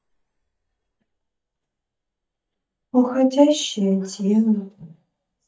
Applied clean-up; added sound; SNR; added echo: neural mask model DeepFilterNet 3.